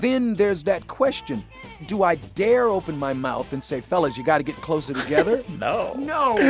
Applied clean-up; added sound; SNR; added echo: none; none; none; none.